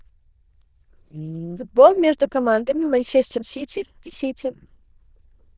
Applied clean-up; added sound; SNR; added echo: neural diffusion model UNIVERSE++.